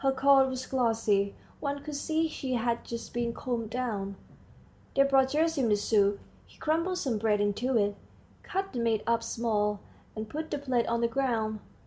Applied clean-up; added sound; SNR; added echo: none; none; none; none.